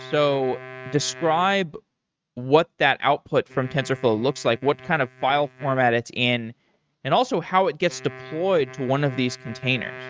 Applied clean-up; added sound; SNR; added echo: neural mask model RNNoise.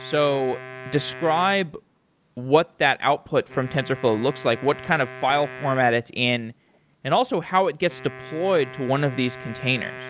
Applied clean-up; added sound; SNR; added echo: none; Wind instrument, woodwind instrument; 16 dB; none.